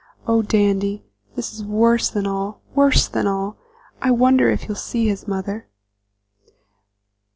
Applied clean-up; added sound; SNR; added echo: none; none; none; none.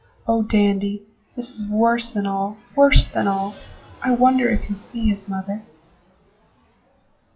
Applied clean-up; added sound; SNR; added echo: classical method WPE with log-MMSE.